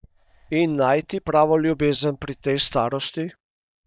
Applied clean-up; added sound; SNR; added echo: neural mask model DeepFilterNet 3.